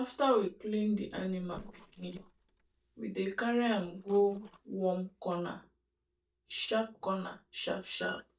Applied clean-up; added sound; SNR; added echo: neural mask model DeepFilterNet 3.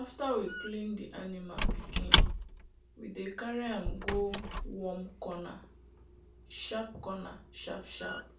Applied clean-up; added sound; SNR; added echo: none; Squeak / Wood; -4 dB; reverberation time 0.3 s.